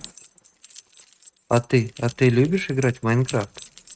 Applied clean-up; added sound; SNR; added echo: neural mask model RNNoise.